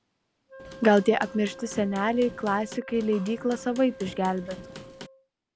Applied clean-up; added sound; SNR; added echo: none; Wind instrument, woodwind instrument + Hammer / Wood; 16 dB; none.